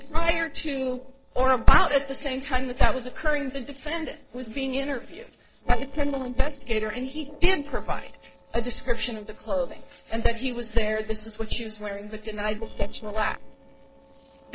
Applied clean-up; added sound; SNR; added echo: neural separator model SepFormer DNS4.